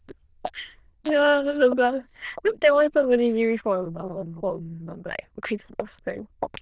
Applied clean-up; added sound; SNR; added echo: neural diffusion model UNIVERSE++.